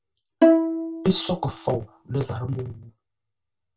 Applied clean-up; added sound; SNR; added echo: none; Bowed string instrument; -5 dB; reverberation time 0.2 s.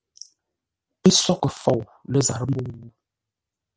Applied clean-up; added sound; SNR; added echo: none; none; none; none.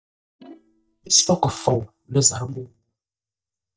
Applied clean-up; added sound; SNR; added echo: neural mask model DeepFilterNet 3.